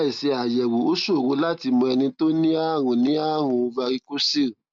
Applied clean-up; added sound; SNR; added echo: none; none; none; none.